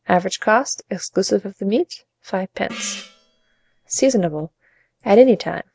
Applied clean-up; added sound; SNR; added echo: none; Gong; 16 dB; none.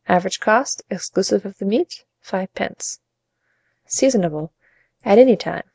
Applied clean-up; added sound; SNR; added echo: none; none; none; none.